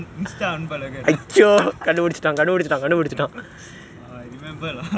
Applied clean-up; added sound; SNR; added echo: none; none; none; none.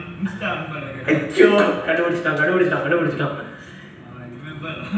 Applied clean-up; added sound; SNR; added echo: none; none; none; reverberation time 0.9 s.